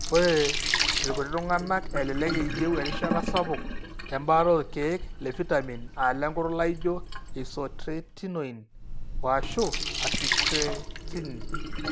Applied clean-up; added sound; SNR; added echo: none; Sink (filling or washing); 2 dB; none.